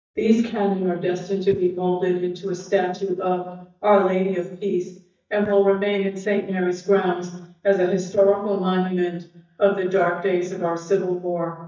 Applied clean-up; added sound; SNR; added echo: neural mask model DeepFilterNet 3.